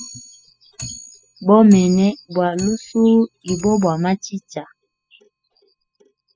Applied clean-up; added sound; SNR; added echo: classical method spectral subtraction.